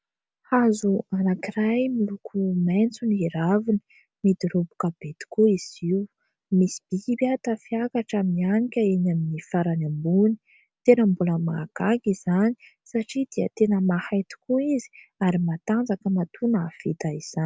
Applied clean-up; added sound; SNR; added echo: none; none; none; none.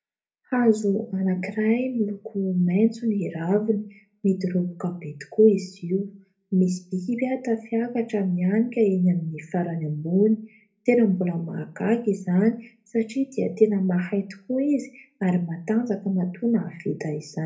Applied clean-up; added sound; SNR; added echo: none; none; none; reverberation time 0.3 s.